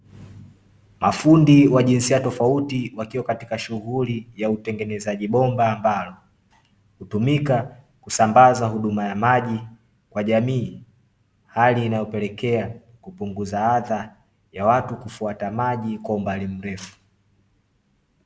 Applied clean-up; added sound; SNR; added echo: none; none; none; none.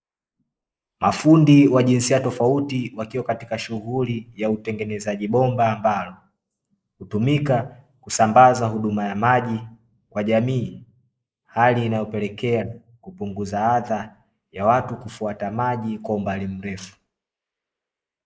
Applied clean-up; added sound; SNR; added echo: neural mask model Resemble Enhance denoiser.